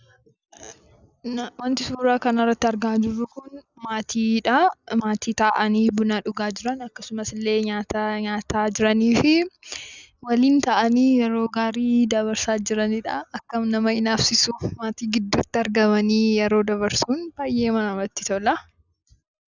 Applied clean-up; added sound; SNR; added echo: none; none; none; none.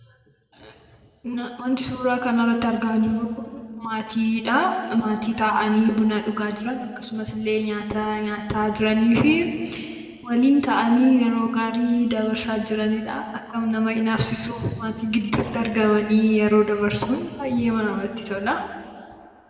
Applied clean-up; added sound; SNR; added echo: none; none; none; reverberation time 1.9 s.